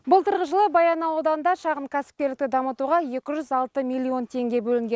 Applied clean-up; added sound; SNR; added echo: none; none; none; none.